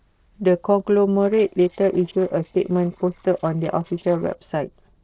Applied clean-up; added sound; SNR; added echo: neural separator model SepFormer DNS4.